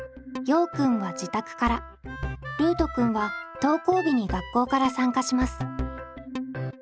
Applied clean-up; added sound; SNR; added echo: none; Wind instrument, woodwind instrument + Harmonica; 14 dB; none.